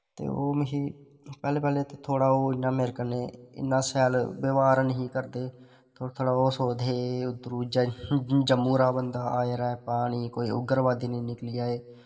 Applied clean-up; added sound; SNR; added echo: none; none; none; reverberation time 1.0 s.